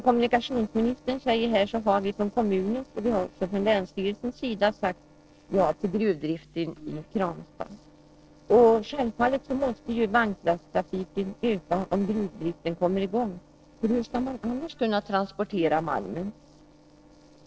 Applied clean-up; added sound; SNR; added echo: neural separator model SepFormer DNS4.